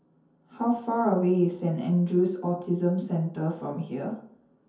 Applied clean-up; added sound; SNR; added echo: none; none; none; reverberation time 0.5 s.